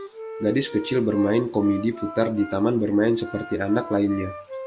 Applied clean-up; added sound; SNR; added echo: none; Wind instrument, woodwind instrument; 14 dB; none.